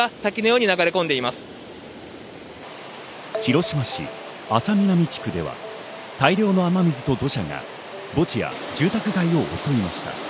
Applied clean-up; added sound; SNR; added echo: none; none; none; none.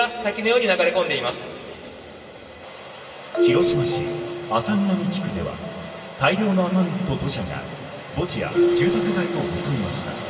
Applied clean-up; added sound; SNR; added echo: none; Marimba, xylophone; 4 dB; reverberation time 2.7 s.